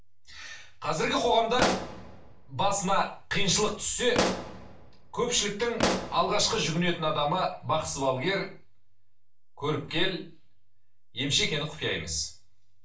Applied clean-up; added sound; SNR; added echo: none; Explosion; 4 dB; reverberation time 0.3 s.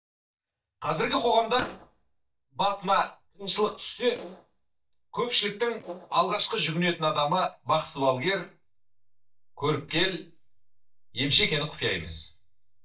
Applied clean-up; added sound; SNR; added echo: neural mask model DeepFilterNet 3.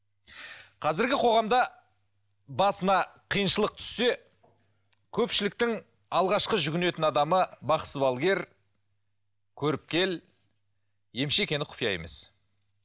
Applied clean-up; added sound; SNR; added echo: none; none; none; none.